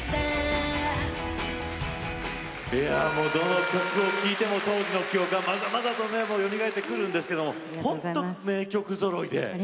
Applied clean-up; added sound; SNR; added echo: none; Wind instrument, woodwind instrument; 5 dB; none.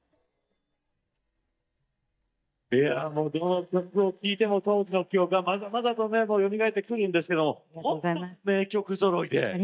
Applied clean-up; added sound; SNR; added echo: neural mask model DeepFilterNet 3.